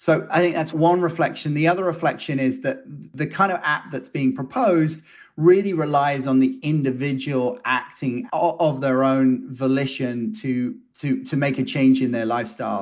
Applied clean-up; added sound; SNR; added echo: none; none; none; none.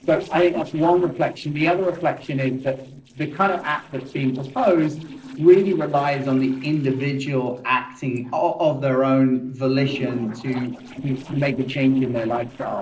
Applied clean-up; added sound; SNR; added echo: neural separator model SepFormer DNS4.